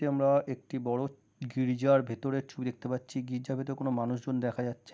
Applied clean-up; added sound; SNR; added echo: none; none; none; none.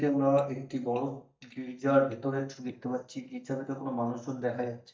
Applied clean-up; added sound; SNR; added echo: neural mask model DeepFilterNet 3.